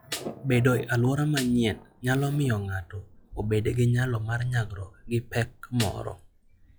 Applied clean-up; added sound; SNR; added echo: classical method log-MMSE.